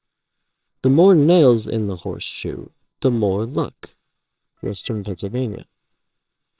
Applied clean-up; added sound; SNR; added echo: neural separator model SepFormer WHAMR!.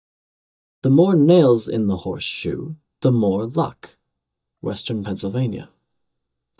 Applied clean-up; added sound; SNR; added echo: neural mask model DeepFilterNet 3.